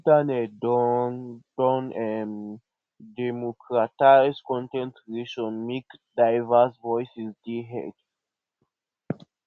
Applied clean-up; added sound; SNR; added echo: none; none; none; none.